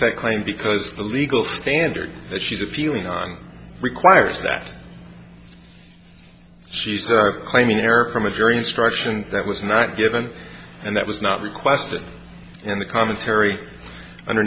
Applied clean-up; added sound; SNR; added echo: none; none; none; none.